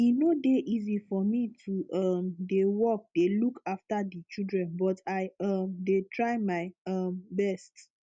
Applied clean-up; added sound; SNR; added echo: none; none; none; none.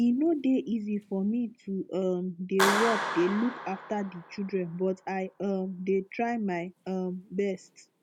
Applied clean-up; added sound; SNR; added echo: none; Clapping; 8 dB; none.